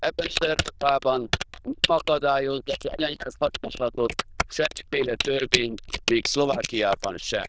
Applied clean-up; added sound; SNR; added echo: neural diffusion model UNIVERSE++.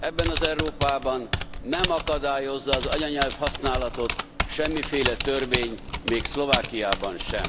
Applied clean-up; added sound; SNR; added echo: none; Typing; 2 dB; none.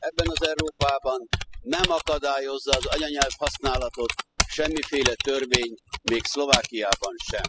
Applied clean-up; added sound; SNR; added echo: classical method spectral subtraction.